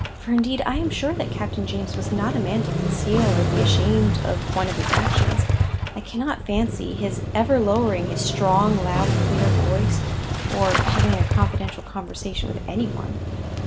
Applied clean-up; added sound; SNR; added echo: none; Engine starting / Motorcycle; -2 dB; none.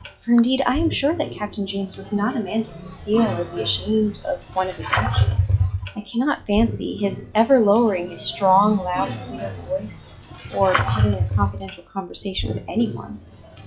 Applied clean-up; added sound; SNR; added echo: classical method log-MMSE.